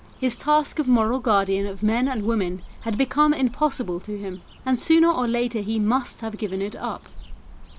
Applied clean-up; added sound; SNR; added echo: none; Cricket / Bird; 15 dB; none.